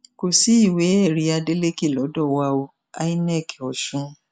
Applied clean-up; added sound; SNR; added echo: none; none; none; none.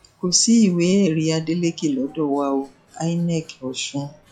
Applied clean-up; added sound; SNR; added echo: classical method log-MMSE.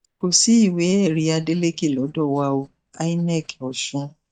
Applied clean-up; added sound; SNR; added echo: neural mask model DeepFilterNet 3.